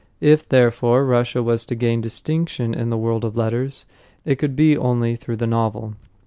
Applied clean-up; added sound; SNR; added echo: none; none; none; none.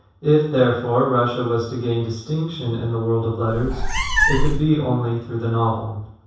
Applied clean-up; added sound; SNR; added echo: none; Meow; -1 dB; reverberation time 0.7 s.